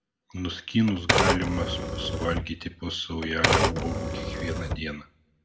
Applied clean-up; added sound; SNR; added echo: none; Typewriter; -2 dB; reverberation time 0.3 s.